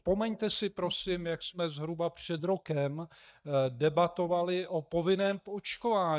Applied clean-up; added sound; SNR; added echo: neural mask model DeepFilterNet 3.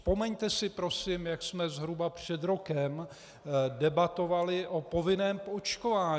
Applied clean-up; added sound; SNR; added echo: none; none; none; none.